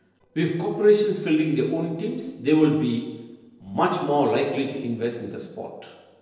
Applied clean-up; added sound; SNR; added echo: neural separator model SepFormer DNS4.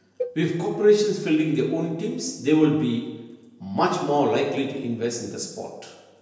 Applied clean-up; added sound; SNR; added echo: none; Cowbell; 15 dB; reverberation time 1.0 s.